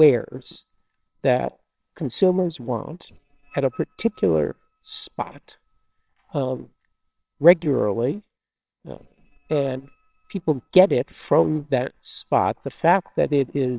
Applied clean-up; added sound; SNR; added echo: neural separator model SepFormer WHAMR!.